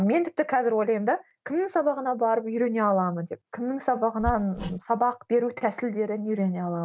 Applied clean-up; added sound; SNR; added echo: none; Hammer; 11 dB; none.